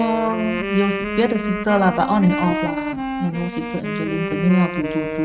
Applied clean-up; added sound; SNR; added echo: neural mask model RNNoise.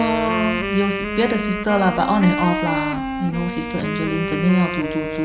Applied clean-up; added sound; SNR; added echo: none; Wind instrument, woodwind instrument; 4 dB; none.